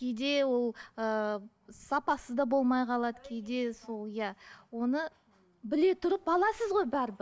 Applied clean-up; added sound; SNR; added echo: none; none; none; none.